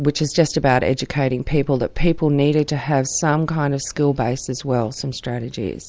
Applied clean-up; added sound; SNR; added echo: none; none; none; none.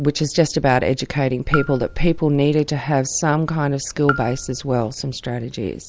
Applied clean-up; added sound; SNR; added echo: none; Raindrop / Drip; 11 dB; none.